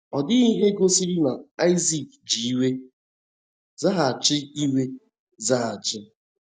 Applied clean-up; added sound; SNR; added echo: none; none; none; none.